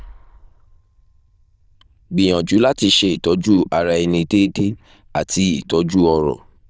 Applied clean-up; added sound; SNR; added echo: neural diffusion model UNIVERSE++.